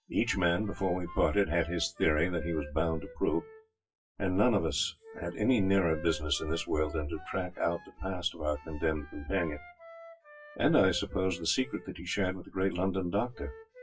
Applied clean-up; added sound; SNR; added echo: classical method WPE with log-MMSE.